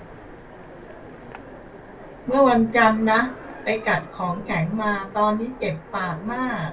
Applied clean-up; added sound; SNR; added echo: none; Train; 16 dB; reverberation time 0.2 s.